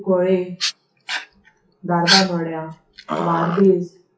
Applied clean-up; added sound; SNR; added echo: classical method WPE with log-MMSE.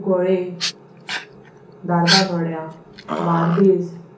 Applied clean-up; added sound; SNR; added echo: none; Dog; 6 dB; reverberation time 0.8 s.